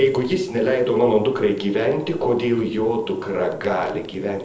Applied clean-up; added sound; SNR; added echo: neural separator model SepFormer DNS4.